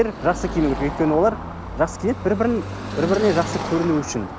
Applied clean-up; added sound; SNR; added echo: none; Car passing by / Traffic noise, roadway noise; 7 dB; none.